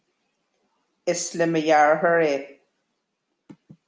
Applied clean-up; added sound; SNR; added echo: none; none; none; none.